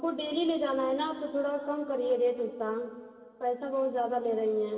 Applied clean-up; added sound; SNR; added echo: none; none; none; reverberation time 2.5 s.